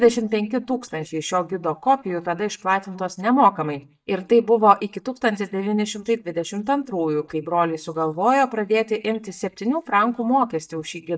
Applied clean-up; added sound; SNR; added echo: neural mask model DeepFilterNet 3.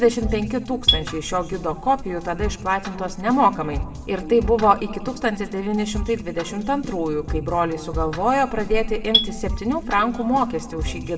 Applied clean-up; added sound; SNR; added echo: none; Marimba, xylophone; 5 dB; reverberation time 1.3 s.